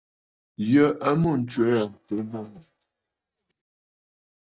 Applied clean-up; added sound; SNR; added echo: neural mask model DeepFilterNet 3.